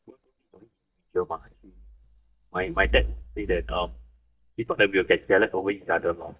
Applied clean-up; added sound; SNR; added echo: neural mask model DeepFilterNet 3.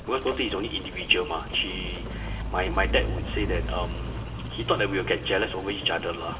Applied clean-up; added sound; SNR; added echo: none; Rain; 4 dB; reverberation time 1.4 s.